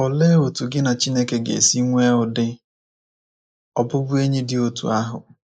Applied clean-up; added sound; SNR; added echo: neural mask model Resemble Enhance denoiser.